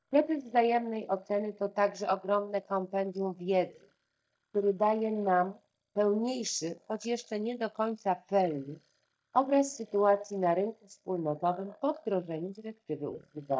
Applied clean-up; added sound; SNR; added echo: neural mask model DeepFilterNet 3.